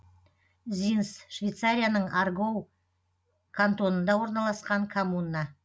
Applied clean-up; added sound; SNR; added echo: none; none; none; none.